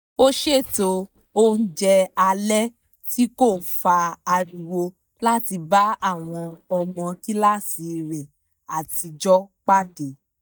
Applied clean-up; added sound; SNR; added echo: neural mask model DeepFilterNet 3.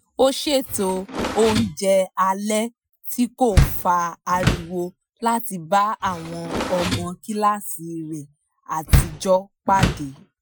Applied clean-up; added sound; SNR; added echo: classical method Wiener filter.